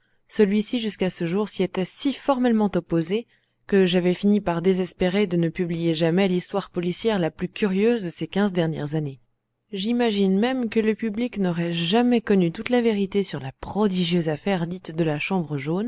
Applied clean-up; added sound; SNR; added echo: none; none; none; none.